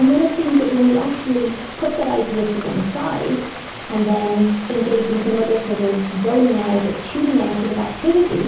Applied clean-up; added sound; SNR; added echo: none; Rain; 13 dB; reverberation time 0.7 s.